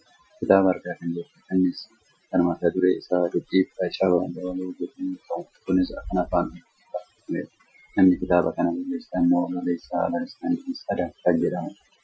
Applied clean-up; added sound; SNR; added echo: classical method Wiener filter.